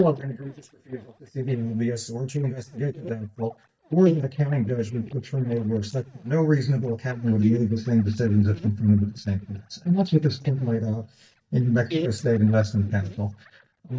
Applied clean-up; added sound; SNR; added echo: neural mask model DeepFilterNet 3.